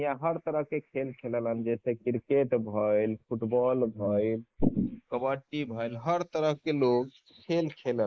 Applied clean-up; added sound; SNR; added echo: neural mask model Resemble Enhance denoiser.